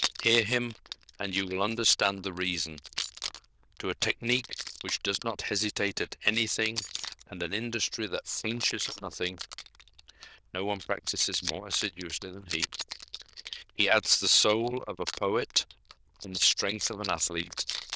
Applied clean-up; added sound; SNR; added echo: neural diffusion model UNIVERSE++.